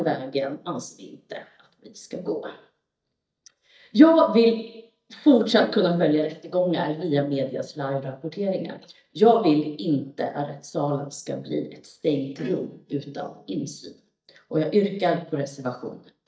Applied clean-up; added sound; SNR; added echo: neural mask model DeepFilterNet 3.